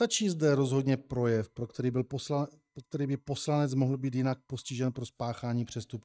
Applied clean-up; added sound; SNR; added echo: neural mask model DeepFilterNet 3.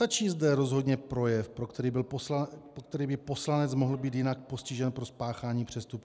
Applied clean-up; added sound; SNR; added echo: none; none; none; none.